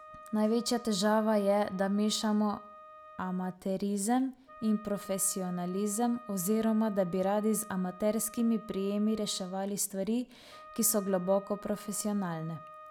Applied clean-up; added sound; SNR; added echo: none; Wind instrument, woodwind instrument; 19 dB; none.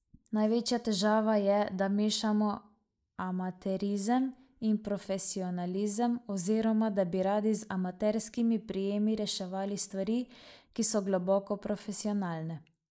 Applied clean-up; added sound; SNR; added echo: neural mask model Resemble Enhance denoiser.